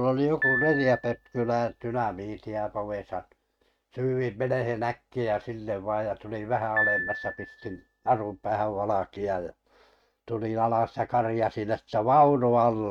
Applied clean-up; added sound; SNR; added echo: neural mask model RNNoise.